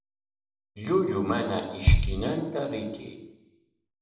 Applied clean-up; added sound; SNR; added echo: none; Bass drum; -3 dB; reverberation time 1.0 s.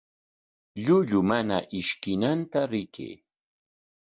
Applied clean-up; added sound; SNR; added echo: none; none; none; none.